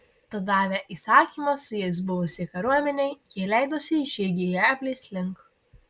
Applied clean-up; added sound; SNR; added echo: none; none; none; none.